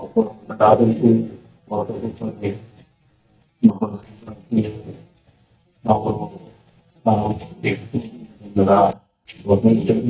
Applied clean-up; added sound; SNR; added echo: neural mask model DeepFilterNet 3.